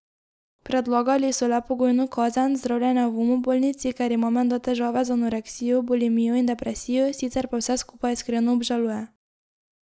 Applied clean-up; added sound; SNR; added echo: none; none; none; none.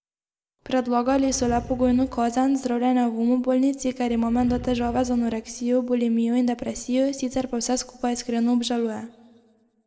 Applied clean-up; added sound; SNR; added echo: none; Animal; 15 dB; reverberation time 1.1 s.